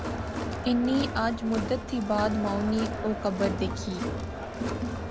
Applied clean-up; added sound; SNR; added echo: none; Crowd; 3 dB; none.